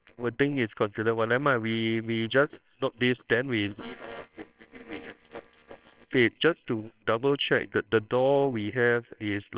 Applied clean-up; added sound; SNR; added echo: neural separator model SepFormer WHAMR!.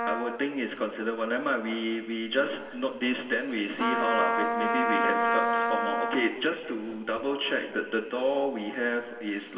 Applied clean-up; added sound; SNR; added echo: none; Trumpet; 2 dB; reverberation time 2.1 s.